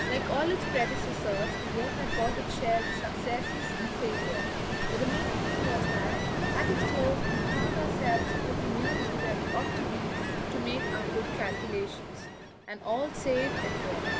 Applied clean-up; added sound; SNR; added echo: none; Ocean; -3 dB; none.